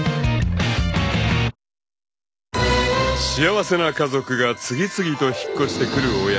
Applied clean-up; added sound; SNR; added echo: none; none; none; none.